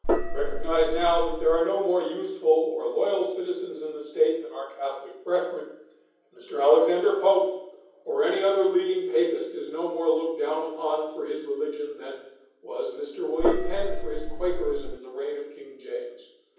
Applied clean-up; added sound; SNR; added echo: none; Gong; -1 dB; reverberation time 0.9 s.